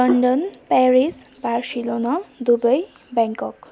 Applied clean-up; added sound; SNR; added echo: none; Hands; 18 dB; none.